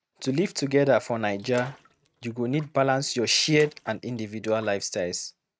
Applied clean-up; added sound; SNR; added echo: neural mask model RNNoise.